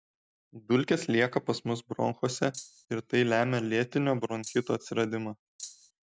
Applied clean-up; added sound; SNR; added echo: none; Rattle (instrument); 15 dB; none.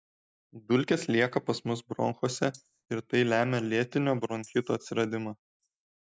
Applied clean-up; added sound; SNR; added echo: neural mask model Resemble Enhance denoiser.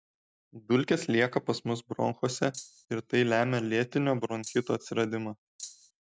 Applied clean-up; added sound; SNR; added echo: neural separator model SepFormer DNS4.